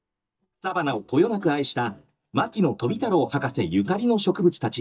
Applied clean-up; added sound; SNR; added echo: neural mask model DeepFilterNet 3.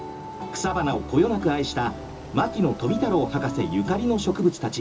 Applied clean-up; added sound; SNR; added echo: none; Engine; 17 dB; reverberation time 0.2 s.